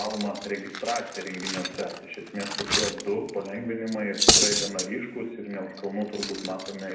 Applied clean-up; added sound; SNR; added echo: none; Cutlery, silverware; -2 dB; reverberation time 0.7 s.